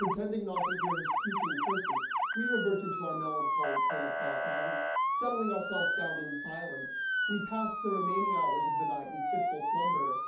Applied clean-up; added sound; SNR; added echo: none; Motor vehicle (road) / Siren; -5 dB; reverberation time 0.6 s.